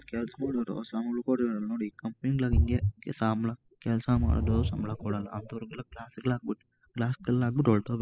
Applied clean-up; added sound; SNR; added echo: classical method spectral subtraction.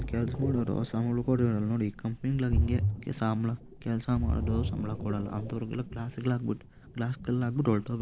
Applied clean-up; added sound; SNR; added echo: none; Ocean; 5 dB; none.